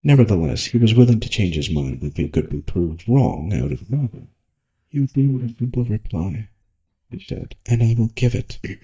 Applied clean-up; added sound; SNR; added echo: neural mask model DeepFilterNet 3.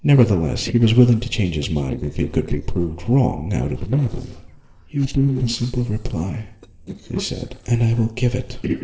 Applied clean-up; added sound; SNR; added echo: neural separator model SepFormer DNS4.